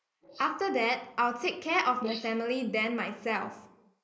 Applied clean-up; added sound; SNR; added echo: neural mask model Resemble Enhance denoiser.